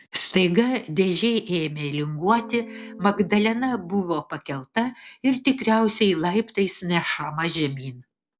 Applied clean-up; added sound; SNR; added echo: none; Electric guitar / Strum; 16 dB; none.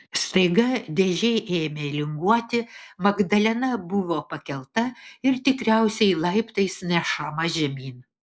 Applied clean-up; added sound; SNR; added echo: neural mask model Resemble Enhance denoiser.